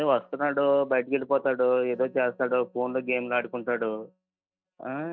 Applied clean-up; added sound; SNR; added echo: neural mask model DeepFilterNet 3.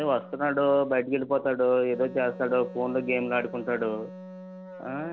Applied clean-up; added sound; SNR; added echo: none; Wind instrument, woodwind instrument; 17 dB; none.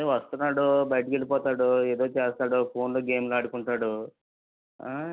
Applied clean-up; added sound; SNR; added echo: none; none; none; none.